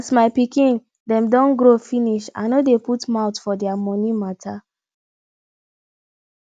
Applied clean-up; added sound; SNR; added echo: none; none; none; none.